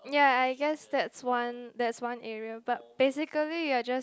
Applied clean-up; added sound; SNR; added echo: none; none; none; none.